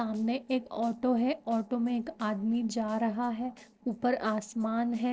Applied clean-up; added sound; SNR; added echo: neural separator model SepFormer DNS4.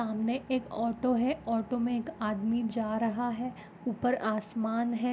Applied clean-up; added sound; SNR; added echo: none; none; none; none.